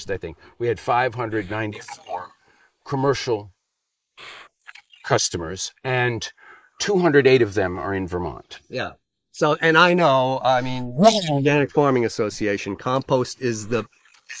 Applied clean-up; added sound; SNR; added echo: neural mask model Resemble Enhance denoiser.